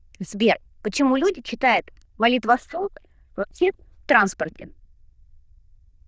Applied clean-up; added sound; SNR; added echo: neural diffusion model UNIVERSE++.